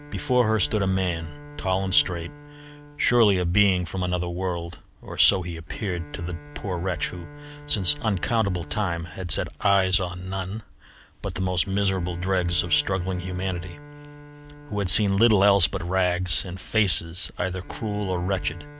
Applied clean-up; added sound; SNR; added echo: none; Bowed string instrument; 19 dB; none.